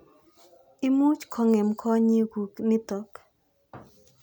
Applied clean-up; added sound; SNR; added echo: none; none; none; none.